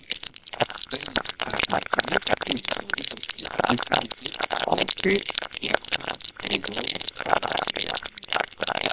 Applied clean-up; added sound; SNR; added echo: neural separator model SepFormer WHAMR!.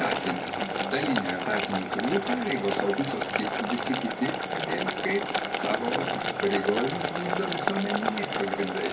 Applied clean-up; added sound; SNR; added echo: none; Boiling; -1 dB; reverberation time 0.2 s.